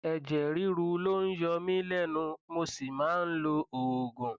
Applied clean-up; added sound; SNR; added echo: none; none; none; none.